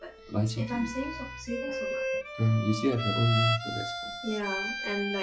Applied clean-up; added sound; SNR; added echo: classical method log-MMSE.